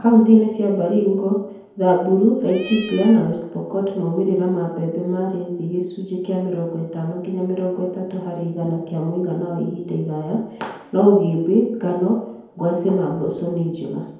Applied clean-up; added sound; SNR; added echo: none; Cat; 16 dB; reverberation time 0.9 s.